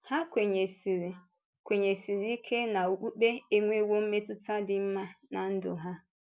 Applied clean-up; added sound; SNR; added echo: none; none; none; none.